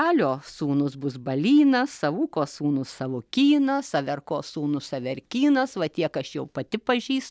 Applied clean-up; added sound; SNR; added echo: none; none; none; none.